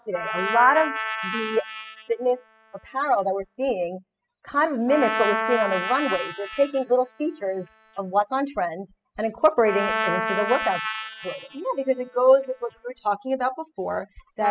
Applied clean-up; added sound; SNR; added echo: classical method spectral subtraction.